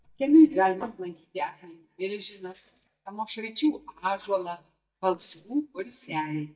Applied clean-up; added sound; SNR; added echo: neural mask model DeepFilterNet 3.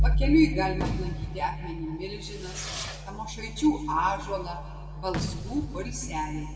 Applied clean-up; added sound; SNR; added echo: none; Fireworks; 12 dB; reverberation time 1.8 s.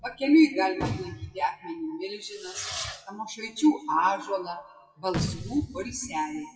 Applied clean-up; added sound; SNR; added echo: classical method WPE with log-MMSE.